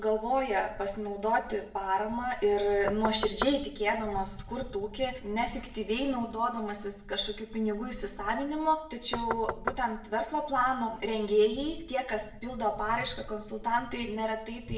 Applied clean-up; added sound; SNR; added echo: none; Knock; 7 dB; reverberation time 0.6 s.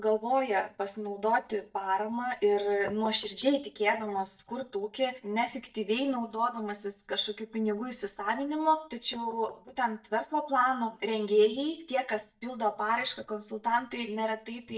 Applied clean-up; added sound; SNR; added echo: neural mask model DeepFilterNet 3.